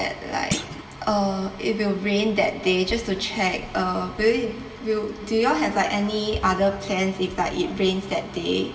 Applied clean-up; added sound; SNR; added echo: none; Thump, thud; 10 dB; reverberation time 2.0 s.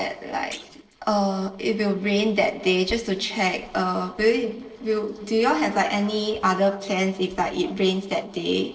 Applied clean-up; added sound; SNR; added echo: neural separator model SepFormer DNS4.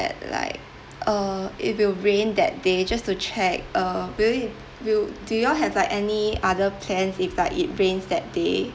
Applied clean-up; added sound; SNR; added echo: none; none; none; none.